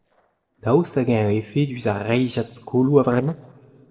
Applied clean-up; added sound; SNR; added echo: neural separator model SepFormer DNS4.